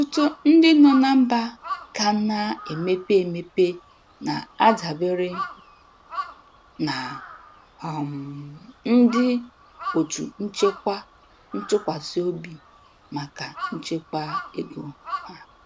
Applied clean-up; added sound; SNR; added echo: none; Crow; 14 dB; none.